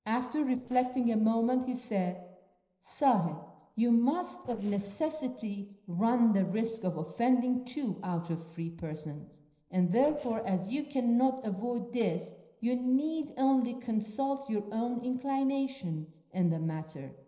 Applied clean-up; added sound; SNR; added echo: neural separator model SepFormer DNS4.